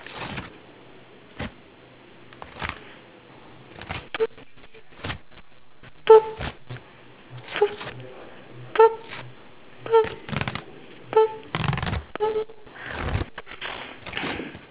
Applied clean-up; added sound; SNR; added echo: none; Tearing; 10 dB; none.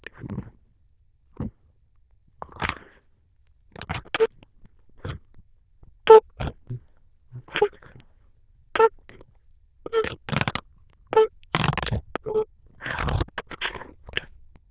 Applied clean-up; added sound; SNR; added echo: neural diffusion model UNIVERSE++.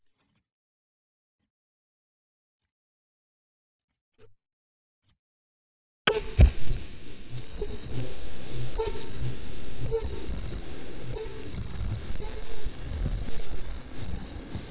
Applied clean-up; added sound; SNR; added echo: neural mask model DeepFilterNet 3.